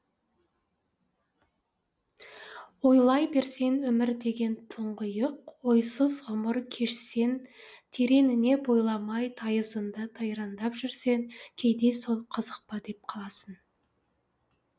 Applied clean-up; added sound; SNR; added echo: none; none; none; none.